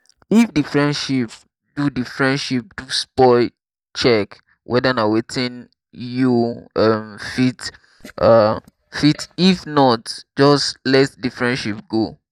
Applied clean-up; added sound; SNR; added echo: neural mask model DeepFilterNet 3.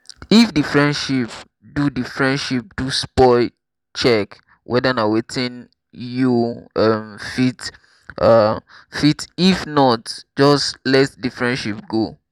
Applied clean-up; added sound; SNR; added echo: none; none; none; none.